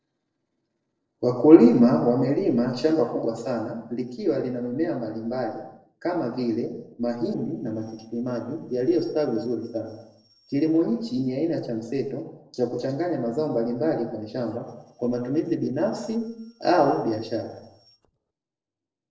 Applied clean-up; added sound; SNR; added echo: neural separator model SepFormer DNS4.